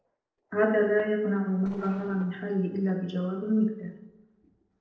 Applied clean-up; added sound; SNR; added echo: neural separator model SepFormer DNS4.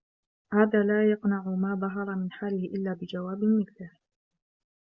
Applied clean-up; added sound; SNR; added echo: none; none; none; none.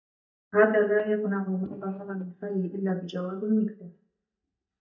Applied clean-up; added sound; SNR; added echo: neural mask model DeepFilterNet 3.